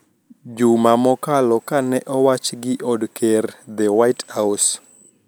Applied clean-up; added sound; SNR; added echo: none; none; none; none.